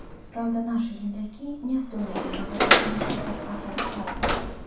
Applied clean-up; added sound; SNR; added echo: none; Door; -4 dB; reverberation time 0.6 s.